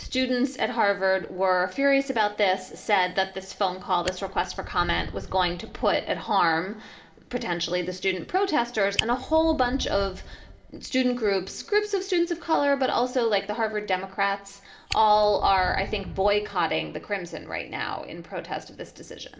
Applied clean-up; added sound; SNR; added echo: none; Fire; 16 dB; reverberation time 1.8 s.